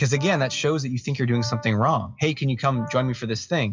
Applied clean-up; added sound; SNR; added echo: classical method WPE with log-MMSE.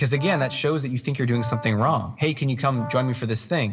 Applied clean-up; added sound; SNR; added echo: none; Brass instrument; 16 dB; reverberation time 0.8 s.